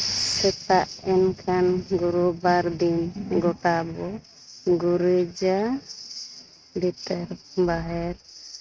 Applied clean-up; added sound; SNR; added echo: neural mask model RNNoise.